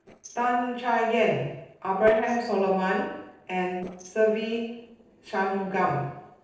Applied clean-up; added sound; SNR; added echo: neural separator model SepFormer DNS4.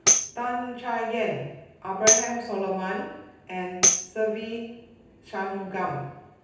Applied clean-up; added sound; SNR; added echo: none; Tambourine; -3 dB; reverberation time 0.9 s.